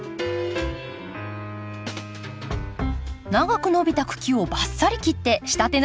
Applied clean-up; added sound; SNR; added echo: none; none; none; none.